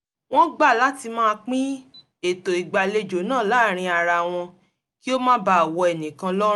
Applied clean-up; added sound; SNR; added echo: none; none; none; none.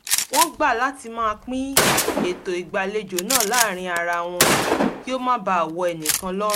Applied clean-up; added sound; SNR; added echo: none; Gunshot, gunfire; 0 dB; none.